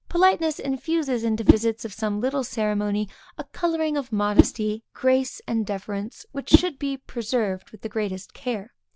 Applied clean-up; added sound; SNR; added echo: none; Whoosh, swoosh, swish; 2 dB; none.